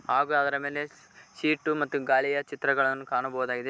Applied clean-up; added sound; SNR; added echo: none; none; none; none.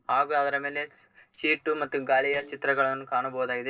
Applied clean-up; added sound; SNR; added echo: neural separator model SepFormer DNS4.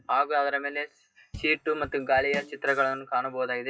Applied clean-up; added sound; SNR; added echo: classical method WPE with log-MMSE.